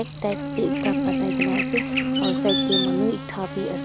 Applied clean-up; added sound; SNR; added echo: none; Buzz; -3 dB; none.